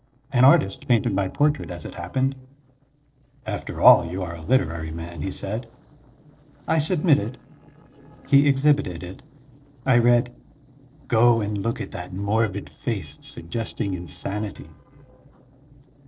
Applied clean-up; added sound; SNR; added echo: neural separator model SepFormer DNS4.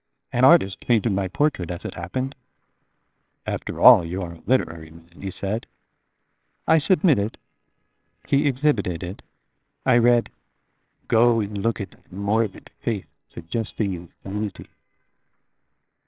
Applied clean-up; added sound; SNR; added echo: neural separator model SepFormer WHAMR!.